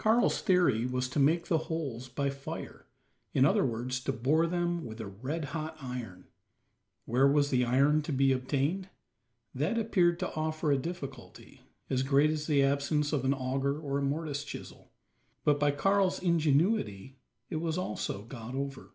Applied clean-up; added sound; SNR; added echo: none; none; none; none.